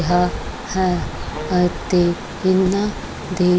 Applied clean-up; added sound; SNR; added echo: none; Wind instrument, woodwind instrument; 15 dB; none.